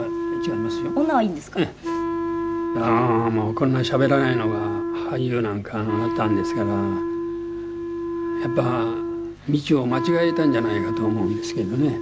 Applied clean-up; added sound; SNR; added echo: none; Wind instrument, woodwind instrument; 3 dB; none.